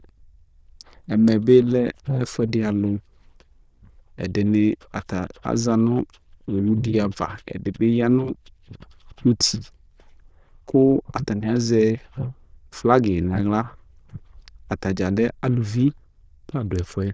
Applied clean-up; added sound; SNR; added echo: neural diffusion model UNIVERSE++.